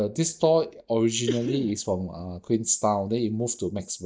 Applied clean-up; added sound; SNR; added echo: neural mask model DeepFilterNet 3.